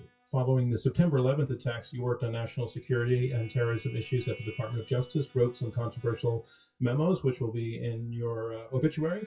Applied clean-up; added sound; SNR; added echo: classical method WPE with log-MMSE.